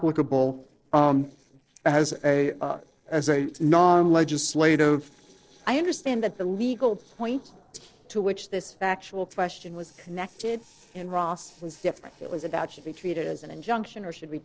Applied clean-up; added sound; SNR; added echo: neural separator model SepFormer DNS4.